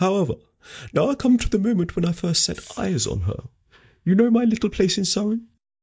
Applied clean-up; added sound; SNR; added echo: neural mask model DeepFilterNet 3.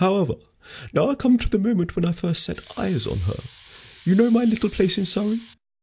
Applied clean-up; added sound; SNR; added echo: none; Hiss; 18 dB; none.